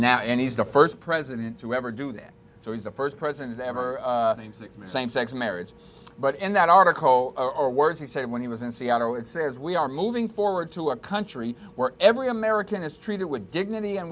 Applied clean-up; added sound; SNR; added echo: none; none; none; none.